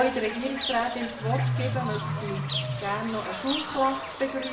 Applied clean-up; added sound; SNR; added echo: none; Bird / Fowl; 2 dB; reverberation time 0.6 s.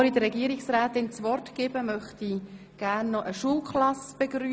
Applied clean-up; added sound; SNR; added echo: none; none; none; none.